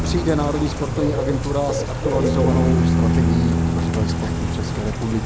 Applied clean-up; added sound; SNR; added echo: none; Bird / Rain + Bowed string instrument; -4 dB; none.